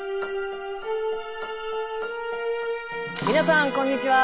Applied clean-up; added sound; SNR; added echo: none; none; none; none.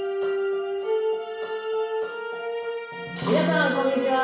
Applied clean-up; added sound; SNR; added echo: none; none; none; reverberation time 0.7 s.